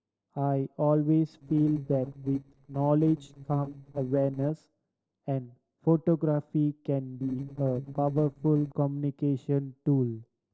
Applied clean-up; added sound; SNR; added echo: neural separator model SepFormer DNS4.